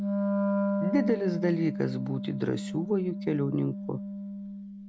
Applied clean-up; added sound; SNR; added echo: none; Wind instrument, woodwind instrument; 1 dB; none.